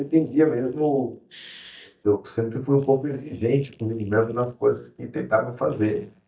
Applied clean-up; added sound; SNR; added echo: neural mask model DeepFilterNet 3.